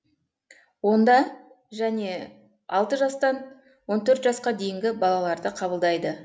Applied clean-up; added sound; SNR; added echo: none; none; none; none.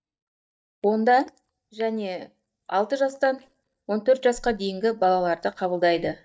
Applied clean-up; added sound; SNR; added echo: neural mask model DeepFilterNet 3.